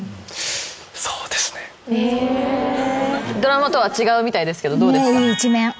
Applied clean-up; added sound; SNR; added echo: none; none; none; none.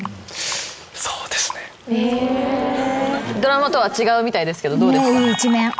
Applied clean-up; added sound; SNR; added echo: none; Fill (with liquid); 17 dB; none.